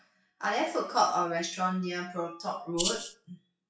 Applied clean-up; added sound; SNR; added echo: classical method WPE with log-MMSE.